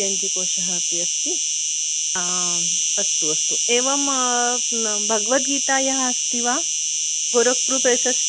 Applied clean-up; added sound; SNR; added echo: none; Insect; -5 dB; none.